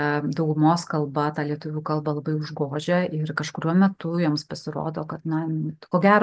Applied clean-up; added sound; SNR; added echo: none; none; none; none.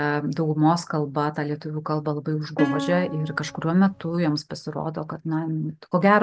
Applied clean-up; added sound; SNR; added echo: none; Plucked string instrument; 6 dB; none.